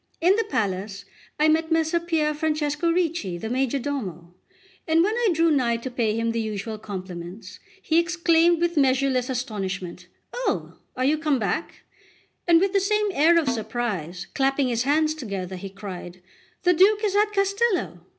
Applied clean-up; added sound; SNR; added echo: none; Snare drum; 10 dB; none.